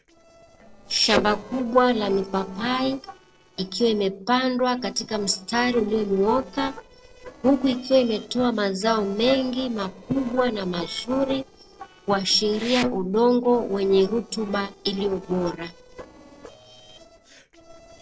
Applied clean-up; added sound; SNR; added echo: neural separator model SepFormer DNS4.